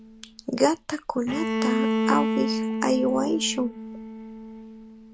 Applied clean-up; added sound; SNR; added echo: none; Bowed string instrument; 1 dB; none.